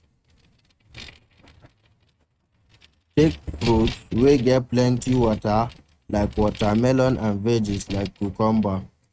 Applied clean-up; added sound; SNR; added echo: neural mask model RNNoise.